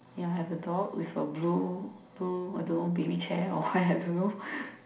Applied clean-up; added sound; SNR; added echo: none; none; none; reverberation time 0.5 s.